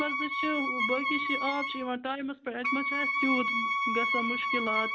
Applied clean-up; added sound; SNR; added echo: none; Wind instrument, woodwind instrument; -2 dB; none.